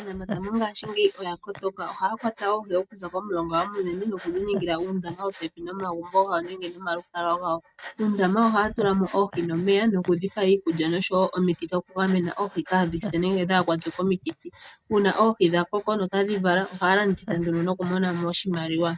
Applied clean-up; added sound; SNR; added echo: neural mask model RNNoise.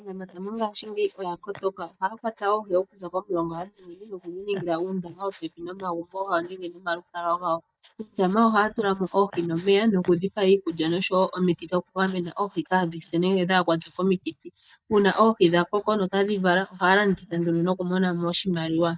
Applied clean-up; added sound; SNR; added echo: neural mask model DeepFilterNet 3.